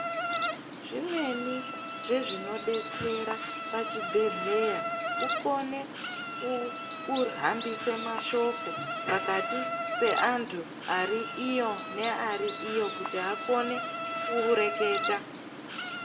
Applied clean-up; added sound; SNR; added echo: none; Insect; 3 dB; reverberation time 1.9 s.